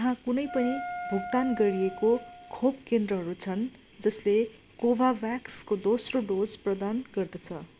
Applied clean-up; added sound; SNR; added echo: none; Wind instrument, woodwind instrument; 11 dB; none.